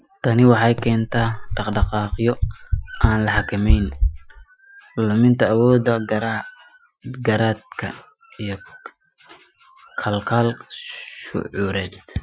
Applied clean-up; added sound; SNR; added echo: classical method Wiener filter.